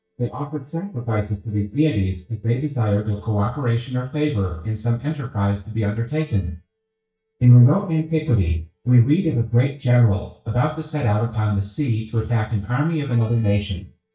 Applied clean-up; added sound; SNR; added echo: neural mask model DeepFilterNet 3.